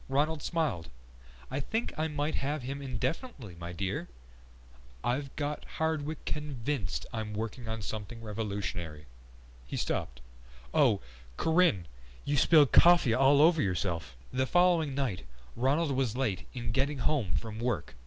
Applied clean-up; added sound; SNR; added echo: none; none; none; none.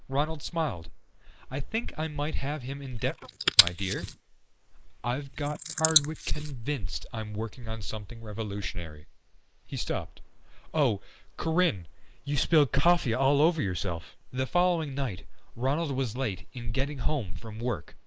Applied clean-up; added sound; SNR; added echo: neural mask model Resemble Enhance denoiser.